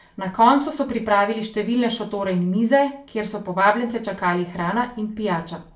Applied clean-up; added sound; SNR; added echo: none; none; none; reverberation time 0.3 s.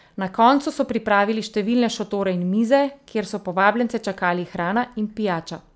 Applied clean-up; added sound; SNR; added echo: none; none; none; none.